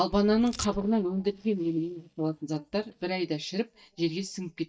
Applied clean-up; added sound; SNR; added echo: neural mask model DeepFilterNet 3.